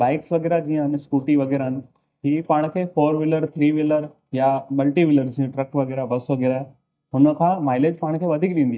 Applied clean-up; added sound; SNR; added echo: neural mask model DeepFilterNet 3.